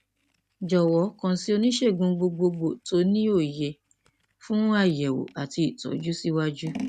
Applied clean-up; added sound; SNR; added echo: none; Scissors; 20 dB; none.